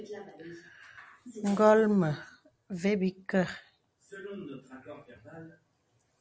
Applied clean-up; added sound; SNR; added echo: none; none; none; none.